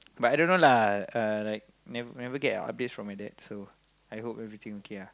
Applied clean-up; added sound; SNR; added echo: none; none; none; none.